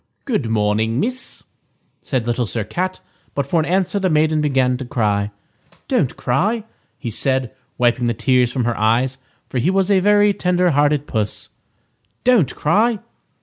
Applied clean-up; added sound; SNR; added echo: none; none; none; none.